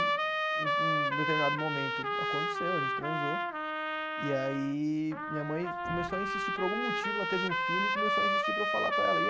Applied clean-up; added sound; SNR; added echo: none; Trumpet; -4 dB; none.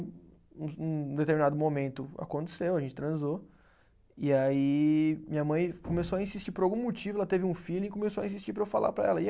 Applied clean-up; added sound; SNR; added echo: none; none; none; none.